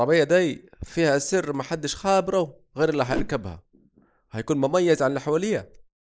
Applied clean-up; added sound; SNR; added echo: neural mask model Resemble Enhance denoiser.